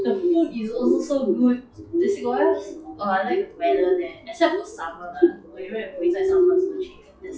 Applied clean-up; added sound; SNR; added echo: classical method log-MMSE.